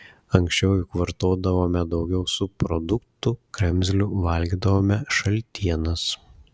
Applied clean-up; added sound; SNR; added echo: none; none; none; none.